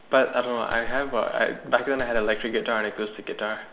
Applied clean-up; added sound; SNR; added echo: none; Clapping; 10 dB; none.